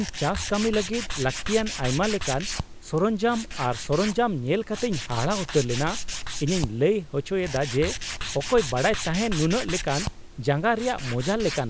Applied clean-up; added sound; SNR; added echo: none; Tools; 7 dB; none.